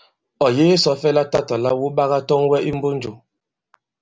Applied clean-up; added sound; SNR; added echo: none; none; none; none.